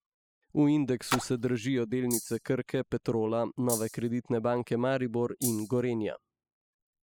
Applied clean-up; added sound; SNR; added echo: classical method spectral subtraction.